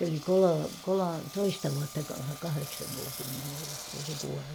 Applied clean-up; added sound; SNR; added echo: none; Engine; 11 dB; none.